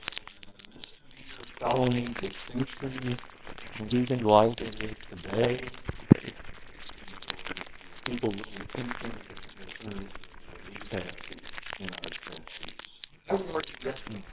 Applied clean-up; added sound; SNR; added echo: neural separator model SepFormer WHAMR!.